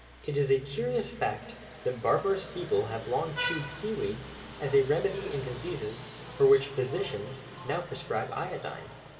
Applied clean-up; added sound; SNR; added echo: none; Vehicle horn, car horn, honking; 13 dB; reverberation time 2.3 s.